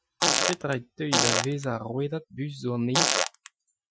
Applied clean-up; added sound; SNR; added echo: classical method Wiener filter.